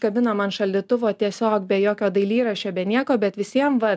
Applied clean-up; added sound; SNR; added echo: none; none; none; none.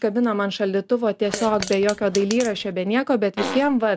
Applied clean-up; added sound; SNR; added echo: none; Fart + Fart; 10 dB; none.